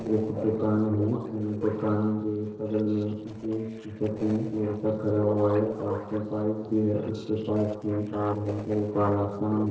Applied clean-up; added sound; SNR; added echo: neural separator model SepFormer DNS4.